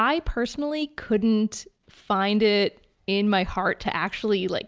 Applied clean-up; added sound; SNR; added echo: none; none; none; none.